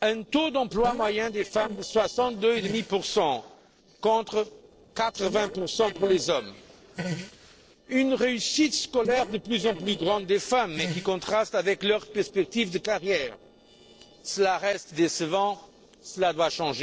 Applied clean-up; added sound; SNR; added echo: neural separator model SepFormer DNS4.